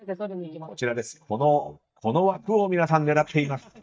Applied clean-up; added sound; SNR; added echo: neural mask model DeepFilterNet 3.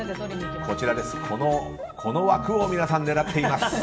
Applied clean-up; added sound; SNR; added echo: none; Wind instrument, woodwind instrument; 13 dB; reverberation time 2.9 s.